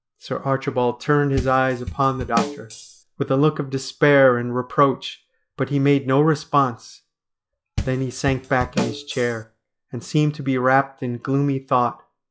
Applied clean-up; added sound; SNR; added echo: classical method log-MMSE.